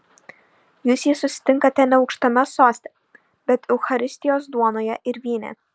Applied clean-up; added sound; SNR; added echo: none; none; none; none.